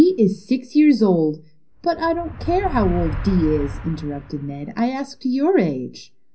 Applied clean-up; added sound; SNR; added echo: none; Motor vehicle (road); 11 dB; reverberation time 0.4 s.